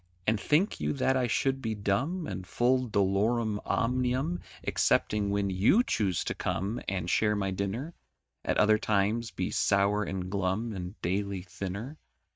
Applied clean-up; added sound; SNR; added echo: neural mask model RNNoise.